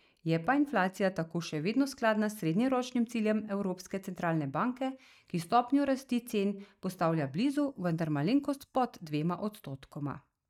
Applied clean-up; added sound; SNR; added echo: neural mask model DeepFilterNet 3.